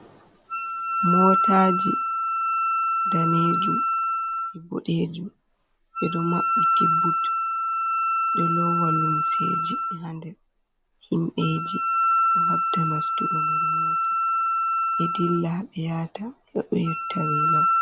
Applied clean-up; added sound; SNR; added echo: none; Wind instrument, woodwind instrument; -4 dB; none.